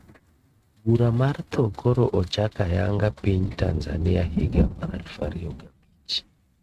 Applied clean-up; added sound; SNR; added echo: neural mask model RNNoise.